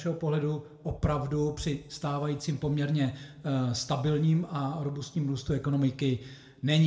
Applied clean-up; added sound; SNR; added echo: none; none; none; reverberation time 0.8 s.